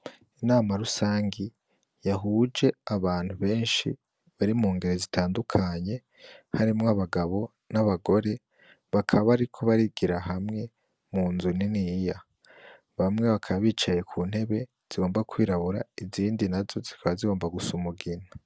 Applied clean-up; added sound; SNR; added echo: none; none; none; none.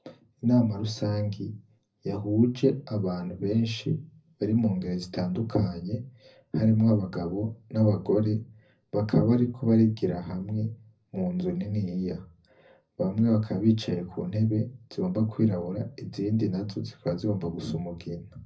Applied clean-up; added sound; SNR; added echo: none; none; none; reverberation time 0.4 s.